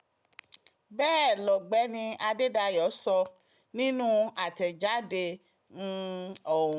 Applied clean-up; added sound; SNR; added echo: none; none; none; none.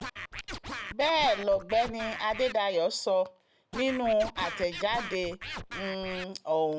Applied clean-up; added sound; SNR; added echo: none; Scratching (performance technique); 10 dB; none.